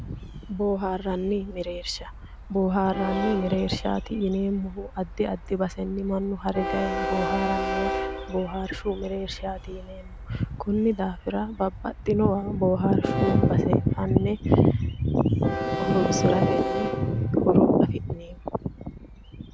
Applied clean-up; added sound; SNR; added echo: none; Train; 8 dB; none.